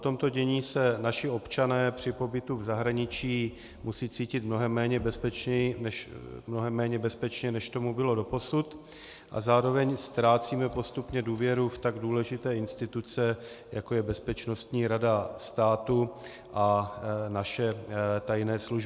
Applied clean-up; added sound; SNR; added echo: none; Wind instrument, woodwind instrument; 20 dB; none.